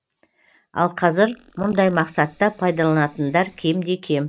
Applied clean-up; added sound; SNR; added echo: neural mask model Resemble Enhance denoiser.